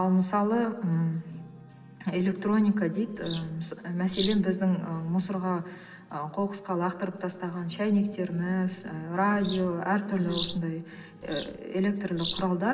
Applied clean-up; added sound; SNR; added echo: none; Bird vocalization, bird call, bird song; 11 dB; reverberation time 2.7 s.